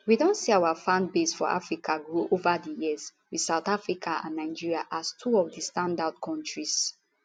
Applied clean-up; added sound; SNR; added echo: none; none; none; none.